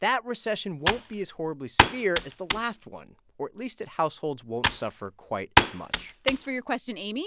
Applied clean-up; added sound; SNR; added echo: none; Computer keyboard; -2 dB; none.